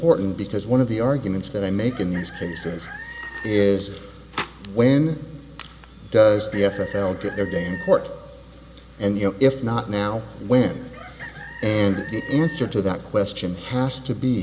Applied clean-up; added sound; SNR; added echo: none; Chicken, rooster; 18 dB; none.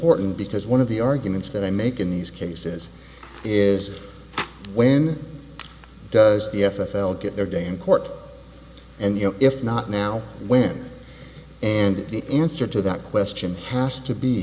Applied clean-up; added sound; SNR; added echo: none; none; none; none.